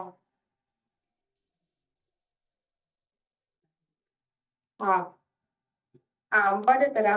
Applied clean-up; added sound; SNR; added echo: neural mask model DeepFilterNet 3.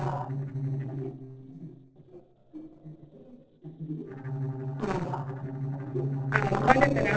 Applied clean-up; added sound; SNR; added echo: neural separator model SepFormer DNS4.